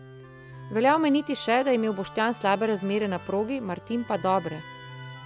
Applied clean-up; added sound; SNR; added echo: none; Musical instrument; 17 dB; none.